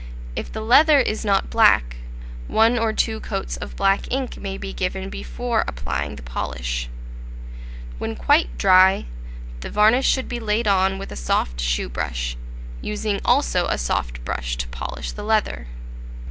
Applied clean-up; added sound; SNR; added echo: none; none; none; none.